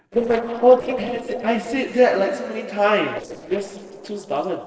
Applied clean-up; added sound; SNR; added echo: neural separator model SepFormer DNS4.